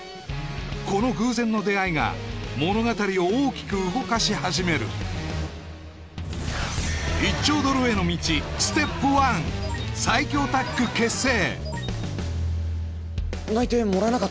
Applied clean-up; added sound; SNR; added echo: none; none; none; none.